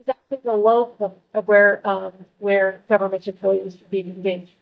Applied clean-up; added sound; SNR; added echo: neural mask model DeepFilterNet 3.